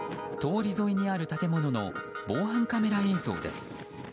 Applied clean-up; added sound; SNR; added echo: none; none; none; none.